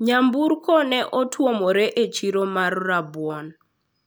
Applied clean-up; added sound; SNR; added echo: none; none; none; none.